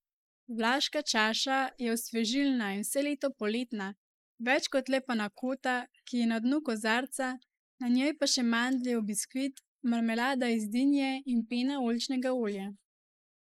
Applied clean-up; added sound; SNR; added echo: neural mask model Resemble Enhance denoiser.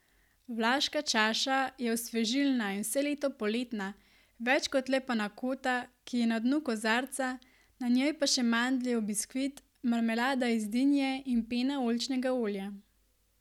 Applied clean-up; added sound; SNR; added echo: none; none; none; none.